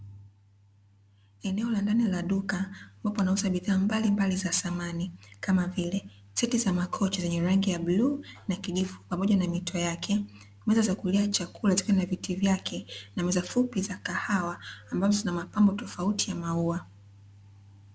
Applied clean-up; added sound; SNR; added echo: none; none; none; none.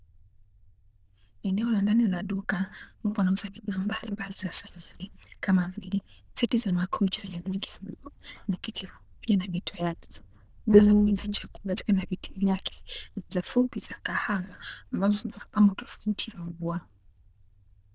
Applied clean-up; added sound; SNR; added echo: neural diffusion model UNIVERSE++.